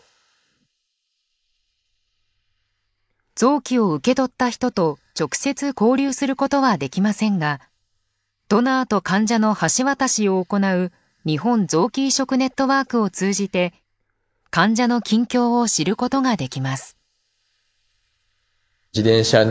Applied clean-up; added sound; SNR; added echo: neural mask model Resemble Enhance denoiser.